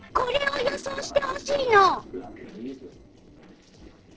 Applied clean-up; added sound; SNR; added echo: neural separator model SepFormer DNS4.